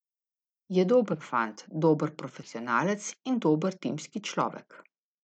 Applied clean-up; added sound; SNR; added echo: neural mask model DeepFilterNet 3.